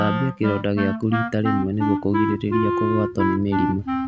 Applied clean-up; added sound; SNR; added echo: none; Wind instrument, woodwind instrument; 2 dB; none.